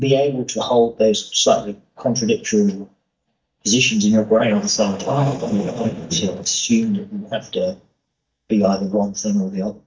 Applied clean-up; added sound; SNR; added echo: neural mask model DeepFilterNet 3.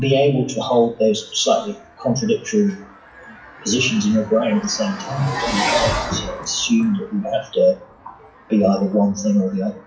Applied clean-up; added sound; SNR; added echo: classical method WPE with log-MMSE.